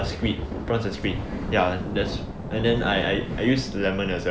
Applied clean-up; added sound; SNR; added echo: none; Thunder; 6 dB; none.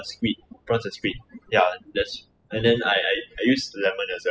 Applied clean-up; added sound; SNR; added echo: classical method spectral subtraction.